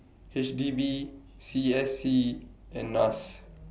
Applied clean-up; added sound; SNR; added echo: none; none; none; none.